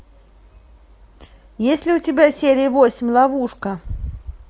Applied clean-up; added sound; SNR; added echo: none; none; none; none.